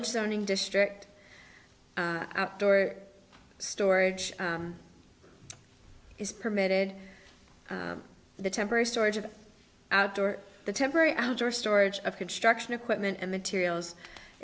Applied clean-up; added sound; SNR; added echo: none; none; none; none.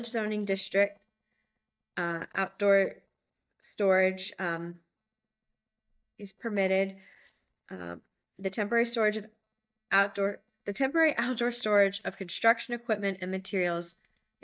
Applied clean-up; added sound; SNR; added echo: neural mask model DeepFilterNet 3.